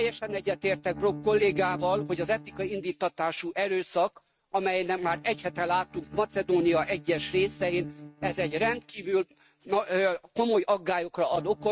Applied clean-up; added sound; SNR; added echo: neural mask model RNNoise.